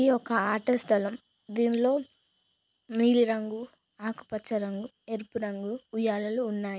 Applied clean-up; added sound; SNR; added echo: none; none; none; none.